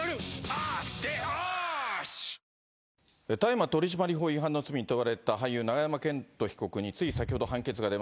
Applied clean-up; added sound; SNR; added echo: none; none; none; none.